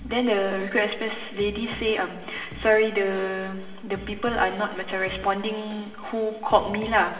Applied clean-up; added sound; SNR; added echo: none; Drum kit; 18 dB; reverberation time 2.9 s.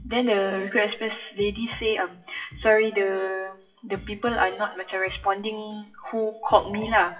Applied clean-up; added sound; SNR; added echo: classical method WPE with log-MMSE.